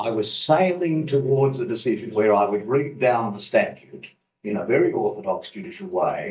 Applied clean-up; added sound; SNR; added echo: neural mask model DeepFilterNet 3.